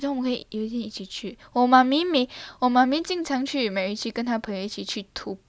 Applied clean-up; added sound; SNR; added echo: none; none; none; none.